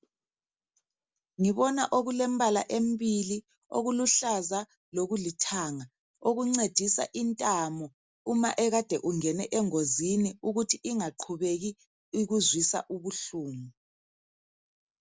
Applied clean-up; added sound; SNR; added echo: none; none; none; none.